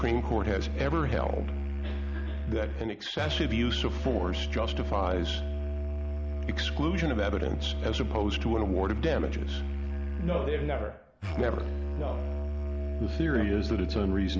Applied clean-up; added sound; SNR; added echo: none; Musical instrument; 0 dB; none.